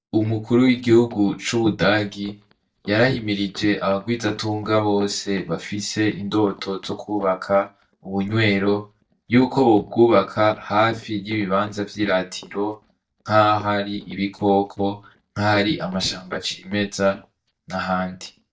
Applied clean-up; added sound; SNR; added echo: neural mask model DeepFilterNet 3.